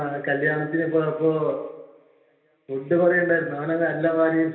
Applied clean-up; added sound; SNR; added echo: none; none; none; reverberation time 1.4 s.